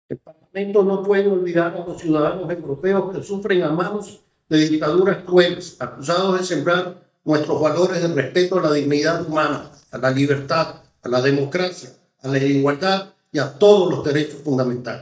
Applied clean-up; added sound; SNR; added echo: neural mask model DeepFilterNet 3.